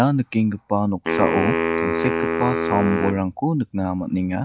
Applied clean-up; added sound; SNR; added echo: none; Wind instrument, woodwind instrument; 3 dB; none.